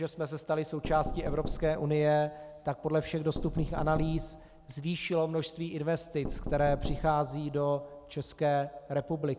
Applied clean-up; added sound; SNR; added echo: none; Knock; 8 dB; none.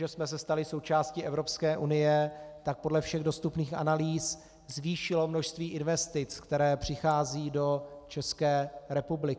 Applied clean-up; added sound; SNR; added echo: none; none; none; none.